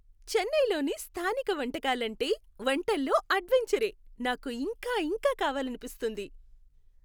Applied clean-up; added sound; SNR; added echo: none; none; none; none.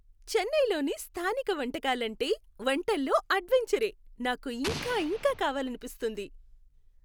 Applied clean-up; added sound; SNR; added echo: none; Explosion; 9 dB; none.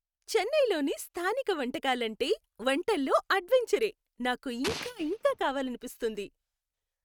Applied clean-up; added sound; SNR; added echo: neural mask model RNNoise.